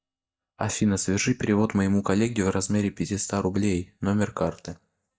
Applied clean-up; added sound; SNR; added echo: neural mask model DeepFilterNet 3.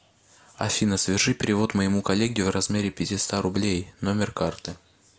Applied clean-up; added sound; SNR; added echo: none; none; none; none.